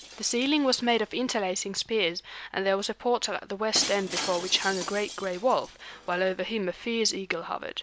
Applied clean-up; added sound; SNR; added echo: none; Shatter; 13 dB; none.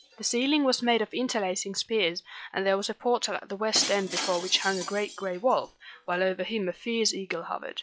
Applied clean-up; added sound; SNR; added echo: classical method log-MMSE.